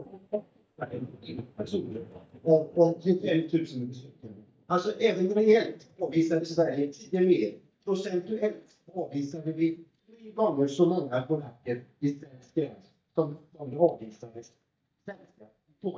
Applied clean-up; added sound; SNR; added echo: neural mask model DeepFilterNet 3.